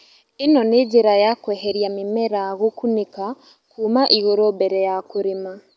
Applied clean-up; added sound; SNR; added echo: none; none; none; none.